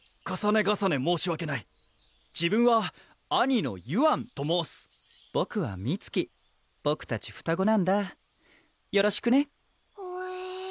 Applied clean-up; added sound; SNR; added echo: none; none; none; none.